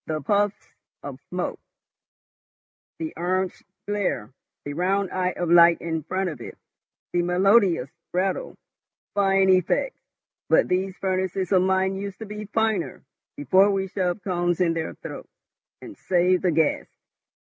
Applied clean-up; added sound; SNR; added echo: none; none; none; none.